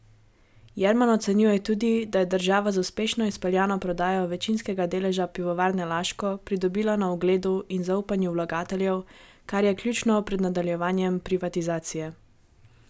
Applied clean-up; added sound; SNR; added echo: none; none; none; none.